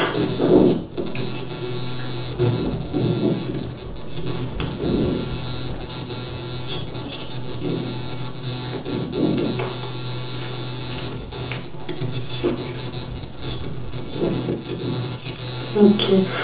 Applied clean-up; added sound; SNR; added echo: none; Thunder; 14 dB; reverberation time 0.6 s.